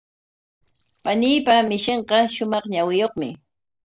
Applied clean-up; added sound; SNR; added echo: neural separator model SepFormer DNS4.